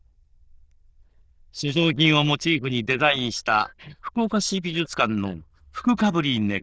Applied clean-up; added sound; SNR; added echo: neural diffusion model UNIVERSE++.